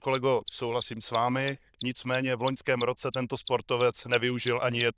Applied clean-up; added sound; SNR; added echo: neural diffusion model UNIVERSE++.